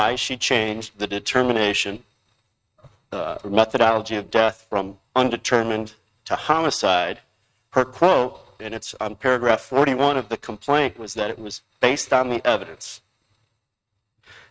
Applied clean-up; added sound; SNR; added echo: neural mask model RNNoise.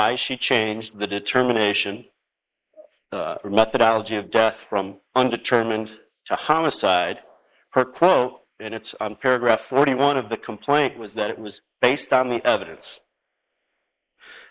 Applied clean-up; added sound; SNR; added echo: neural mask model Resemble Enhance denoiser.